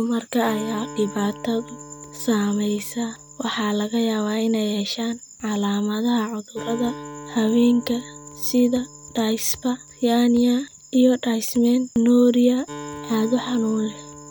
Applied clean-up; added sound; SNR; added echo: none; Acoustic guitar; 19 dB; none.